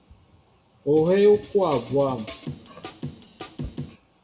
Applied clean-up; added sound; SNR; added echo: none; Drum kit; 14 dB; reverberation time 0.8 s.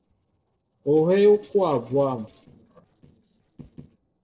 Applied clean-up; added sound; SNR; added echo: neural separator model SepFormer DNS4.